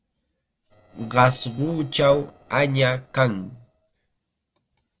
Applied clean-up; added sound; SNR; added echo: neural separator model SepFormer DNS4.